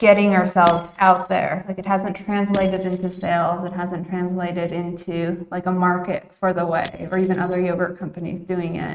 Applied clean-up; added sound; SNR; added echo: neural mask model RNNoise.